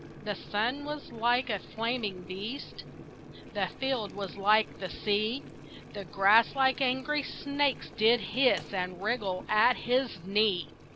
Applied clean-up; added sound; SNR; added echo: none; Boiling; 16 dB; none.